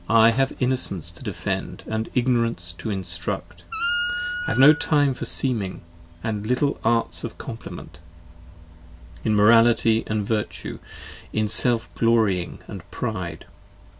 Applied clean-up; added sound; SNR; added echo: none; Wind instrument, woodwind instrument; 5 dB; none.